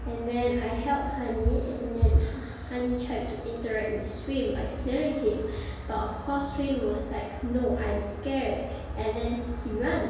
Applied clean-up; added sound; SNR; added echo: none; Electric guitar; 19 dB; reverberation time 1.2 s.